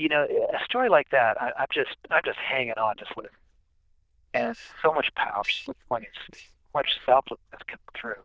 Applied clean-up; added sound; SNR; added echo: neural diffusion model UNIVERSE++.